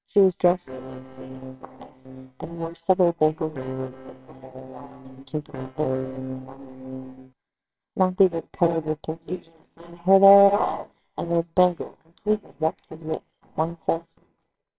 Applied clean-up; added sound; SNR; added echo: neural separator model SepFormer WHAMR!.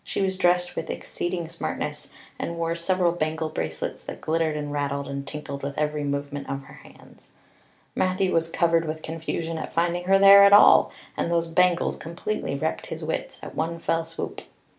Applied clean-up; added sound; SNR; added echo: none; none; none; none.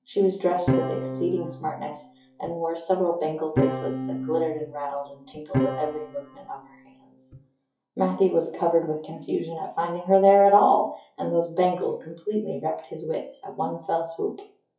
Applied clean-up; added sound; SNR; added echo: classical method WPE with log-MMSE.